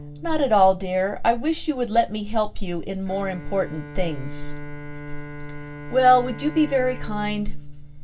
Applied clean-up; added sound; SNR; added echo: none; Bowed string instrument; 16 dB; reverberation time 0.2 s.